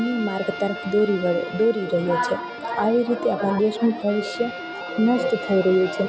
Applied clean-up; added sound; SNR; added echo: none; Guitar + Trumpet; 12 dB; none.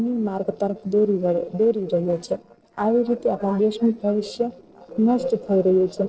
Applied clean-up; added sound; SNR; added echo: neural separator model SepFormer DNS4.